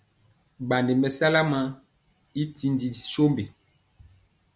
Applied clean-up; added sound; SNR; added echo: none; none; none; none.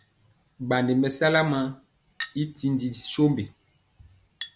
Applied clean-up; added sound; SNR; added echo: none; Chink, clink; 20 dB; none.